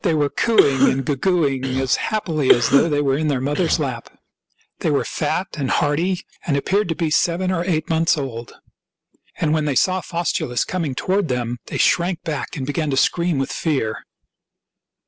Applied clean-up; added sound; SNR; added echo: none; Cough; 3 dB; none.